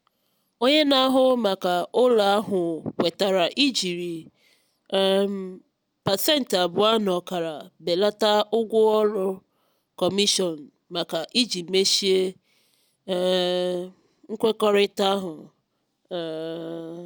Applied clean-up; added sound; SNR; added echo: none; none; none; none.